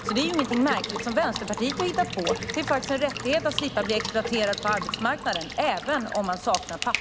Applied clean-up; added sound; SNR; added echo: none; Water tap, faucet / Water / Liquid; 6 dB; none.